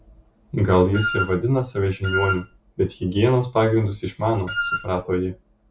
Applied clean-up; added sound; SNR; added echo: none; Wind instrument, woodwind instrument; 4 dB; none.